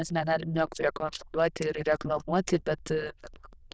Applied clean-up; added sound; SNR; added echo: neural diffusion model UNIVERSE++.